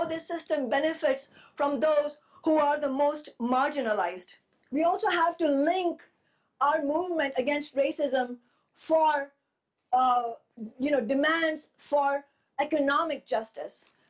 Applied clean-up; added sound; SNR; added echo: none; none; none; none.